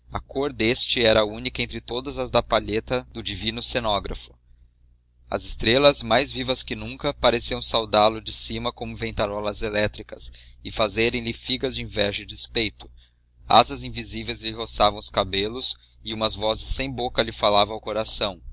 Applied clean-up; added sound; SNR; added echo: none; none; none; none.